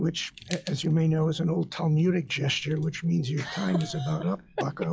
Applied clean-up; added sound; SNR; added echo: classical method log-MMSE.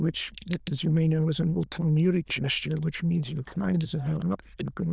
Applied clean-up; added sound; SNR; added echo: neural diffusion model UNIVERSE++.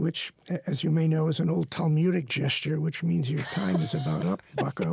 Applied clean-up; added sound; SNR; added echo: none; none; none; none.